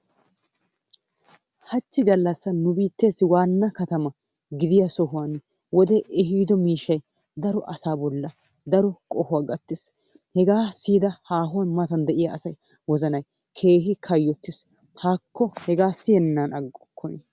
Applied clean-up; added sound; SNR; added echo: none; none; none; none.